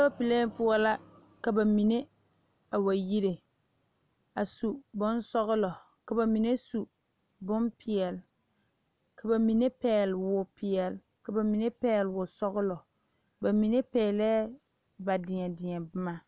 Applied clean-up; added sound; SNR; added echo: none; none; none; none.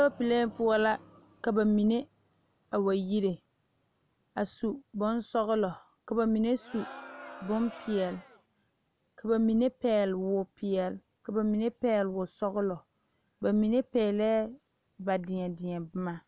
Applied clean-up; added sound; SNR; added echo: none; Crowd; 16 dB; none.